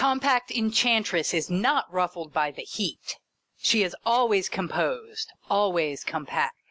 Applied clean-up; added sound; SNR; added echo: none; none; none; none.